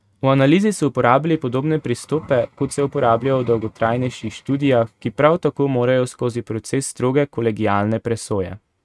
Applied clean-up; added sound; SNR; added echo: neural mask model RNNoise.